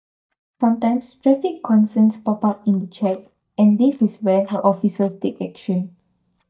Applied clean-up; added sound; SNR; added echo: neural mask model DeepFilterNet 3.